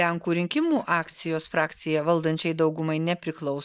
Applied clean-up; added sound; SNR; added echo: neural mask model Resemble Enhance denoiser.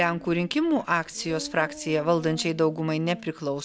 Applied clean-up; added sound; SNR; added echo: none; Dog; 18 dB; none.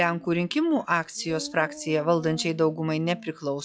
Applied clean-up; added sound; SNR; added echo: classical method log-MMSE.